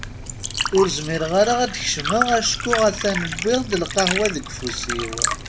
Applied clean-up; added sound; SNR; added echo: none; Liquid; 5 dB; none.